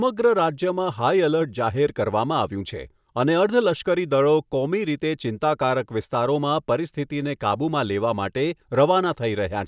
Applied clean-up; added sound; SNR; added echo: none; none; none; none.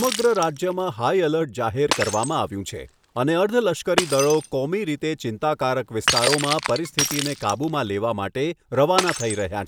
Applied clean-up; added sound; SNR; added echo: none; Shatter; 7 dB; none.